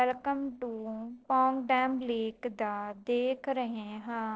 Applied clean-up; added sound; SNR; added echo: neural separator model SepFormer DNS4.